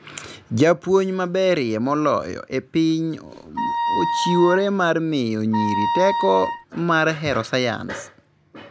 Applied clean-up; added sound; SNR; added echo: none; Wind instrument, woodwind instrument; 2 dB; none.